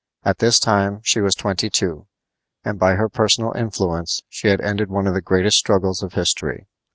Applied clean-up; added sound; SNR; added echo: none; none; none; none.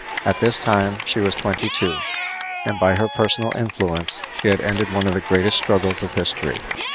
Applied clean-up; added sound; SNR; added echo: none; Cheering / Clapping; 8 dB; none.